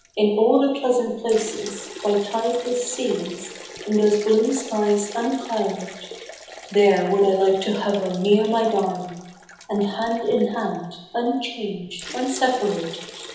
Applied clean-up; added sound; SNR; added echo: none; Liquid; 17 dB; reverberation time 0.9 s.